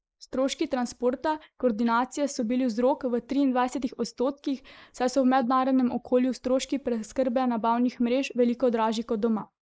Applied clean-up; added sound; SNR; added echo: neural mask model Resemble Enhance denoiser.